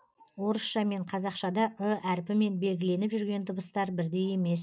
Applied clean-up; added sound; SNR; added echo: none; none; none; none.